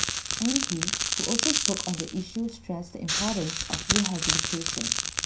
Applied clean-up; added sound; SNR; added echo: none; Crackle; -3 dB; reverberation time 0.3 s.